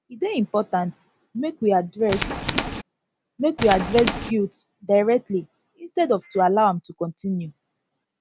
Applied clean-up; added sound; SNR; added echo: none; Tools; 3 dB; none.